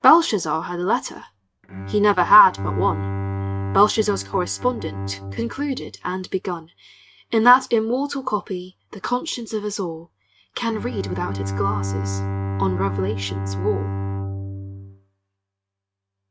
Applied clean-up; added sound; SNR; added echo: neural mask model RNNoise.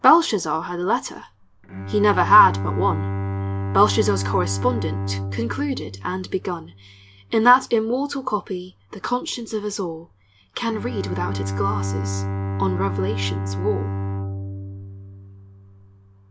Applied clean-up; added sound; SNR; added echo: none; Bowed string instrument; 5 dB; none.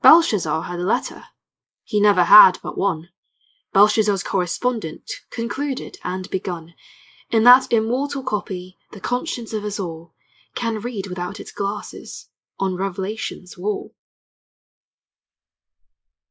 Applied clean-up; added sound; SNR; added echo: neural mask model Resemble Enhance denoiser.